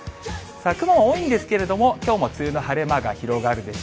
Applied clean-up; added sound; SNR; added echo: none; none; none; none.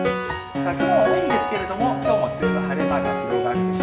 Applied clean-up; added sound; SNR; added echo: none; Piano; -3 dB; reverberation time 2.1 s.